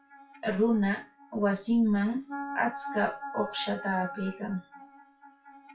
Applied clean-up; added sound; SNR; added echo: classical method WPE with log-MMSE.